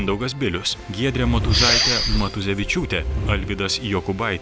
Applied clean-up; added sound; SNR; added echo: none; Respiratory sounds; 0 dB; none.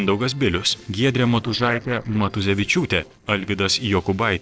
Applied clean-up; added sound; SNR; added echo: neural separator model SepFormer DNS4.